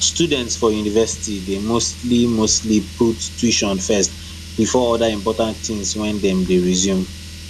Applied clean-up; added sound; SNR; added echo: none; Car; 14 dB; none.